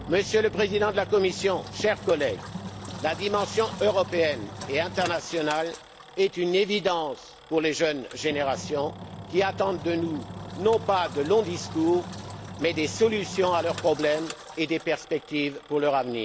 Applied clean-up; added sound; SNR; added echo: none; Engine; 13 dB; none.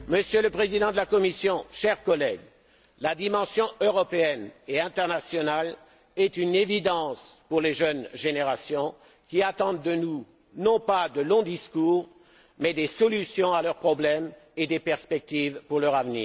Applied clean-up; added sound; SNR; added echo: none; none; none; none.